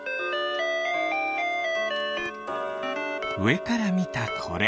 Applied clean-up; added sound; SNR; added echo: none; Tick-tock; 6 dB; none.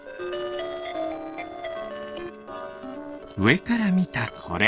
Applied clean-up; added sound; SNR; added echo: neural separator model SepFormer DNS4.